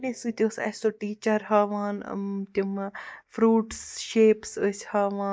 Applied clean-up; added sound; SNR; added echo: neural mask model DeepFilterNet 3.